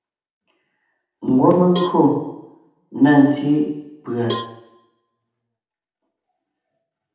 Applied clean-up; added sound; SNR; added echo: none; Cowbell; 14 dB; reverberation time 0.8 s.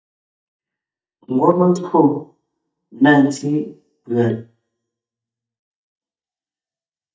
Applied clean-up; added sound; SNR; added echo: neural mask model DeepFilterNet 3.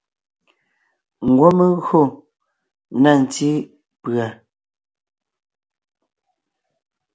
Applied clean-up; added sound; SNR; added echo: none; none; none; none.